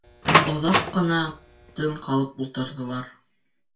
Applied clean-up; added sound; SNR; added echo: none; Door; -3 dB; reverberation time 0.2 s.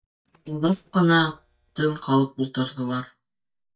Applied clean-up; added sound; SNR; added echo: neural mask model DeepFilterNet 3.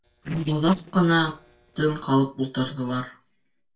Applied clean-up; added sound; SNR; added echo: neural separator model SepFormer DNS4.